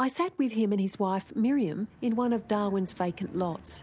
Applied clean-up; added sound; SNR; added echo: none; none; none; none.